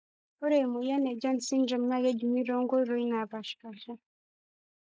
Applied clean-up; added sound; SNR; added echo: neural mask model Resemble Enhance denoiser.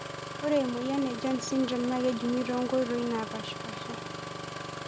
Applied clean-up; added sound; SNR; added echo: none; Engine starting; 8 dB; none.